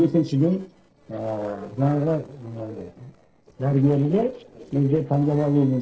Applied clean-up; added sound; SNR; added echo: neural separator model SepFormer DNS4.